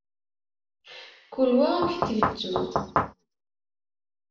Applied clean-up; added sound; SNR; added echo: none; Knock / Wood; -2 dB; reverberation time 0.9 s.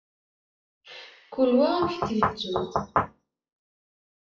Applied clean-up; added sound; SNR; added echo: classical method WPE with log-MMSE.